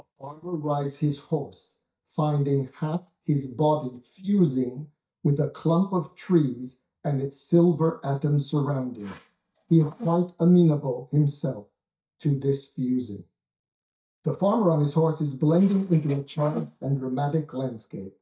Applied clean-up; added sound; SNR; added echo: neural mask model DeepFilterNet 3.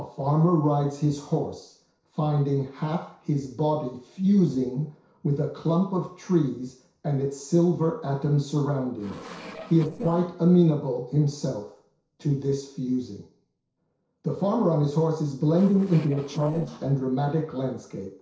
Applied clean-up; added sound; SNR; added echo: neural separator model SepFormer DNS4.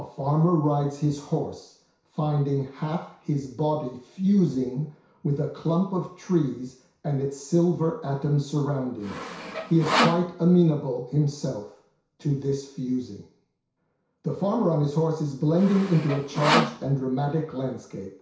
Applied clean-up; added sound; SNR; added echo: none; Sawing; 3 dB; reverberation time 0.6 s.